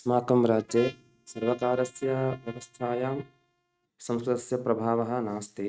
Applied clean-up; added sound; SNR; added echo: neural mask model RNNoise.